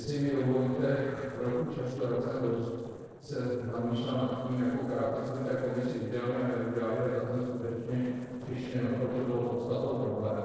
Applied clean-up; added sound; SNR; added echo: neural separator model SepFormer DNS4.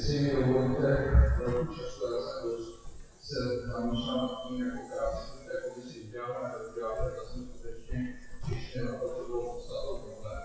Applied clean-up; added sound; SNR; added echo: classical method WPE with log-MMSE.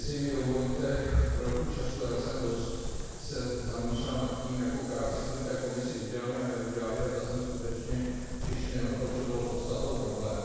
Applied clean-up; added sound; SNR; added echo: none; Wind; 5 dB; reverberation time 2.0 s.